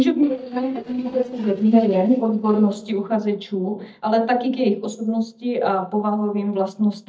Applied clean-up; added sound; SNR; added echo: neural mask model DeepFilterNet 3.